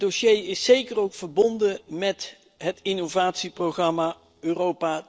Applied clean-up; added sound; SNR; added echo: neural separator model SepFormer DNS4.